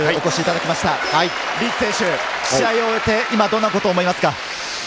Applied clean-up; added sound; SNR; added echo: none; Plucked string instrument; 17 dB; none.